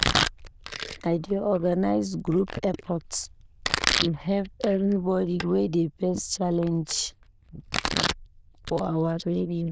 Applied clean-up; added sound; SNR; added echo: neural diffusion model UNIVERSE++.